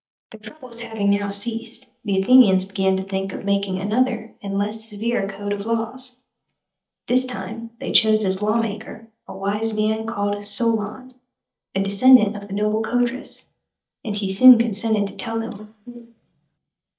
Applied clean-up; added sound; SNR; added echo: neural mask model DeepFilterNet 3.